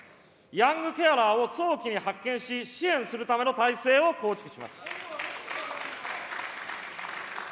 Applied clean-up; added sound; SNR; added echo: none; none; none; none.